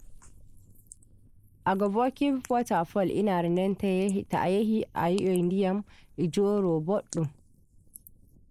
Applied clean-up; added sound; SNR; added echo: neural mask model Resemble Enhance denoiser.